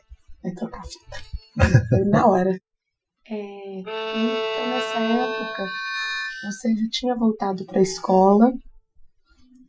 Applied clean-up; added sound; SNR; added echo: classical method Wiener filter.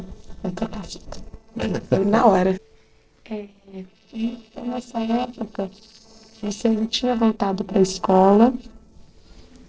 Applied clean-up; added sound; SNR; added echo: neural separator model SepFormer DNS4.